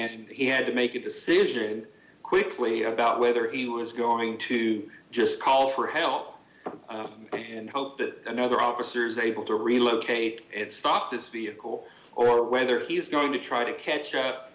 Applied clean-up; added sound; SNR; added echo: none; none; none; none.